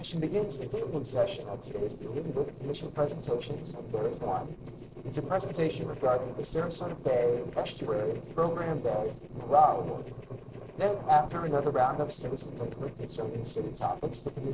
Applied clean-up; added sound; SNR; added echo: neural separator model SepFormer DNS4.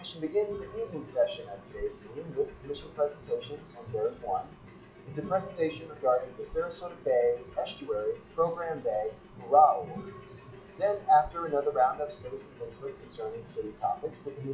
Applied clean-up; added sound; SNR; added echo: classical method WPE with log-MMSE.